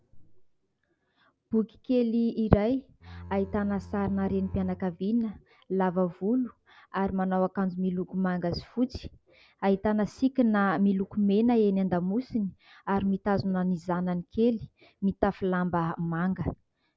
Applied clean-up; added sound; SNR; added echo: none; Bowed string instrument; 16 dB; none.